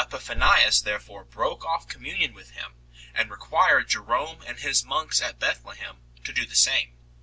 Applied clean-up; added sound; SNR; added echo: none; none; none; none.